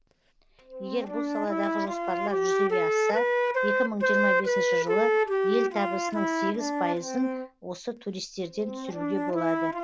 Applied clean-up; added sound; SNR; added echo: none; Wind instrument, woodwind instrument; -5 dB; none.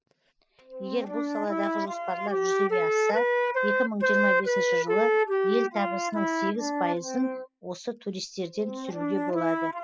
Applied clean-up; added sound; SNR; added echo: classical method spectral subtraction.